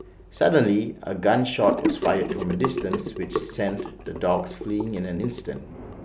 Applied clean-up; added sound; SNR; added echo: none; Sink (filling or washing) / Gurgling; 7 dB; none.